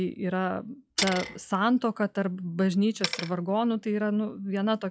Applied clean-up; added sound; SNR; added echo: classical method log-MMSE.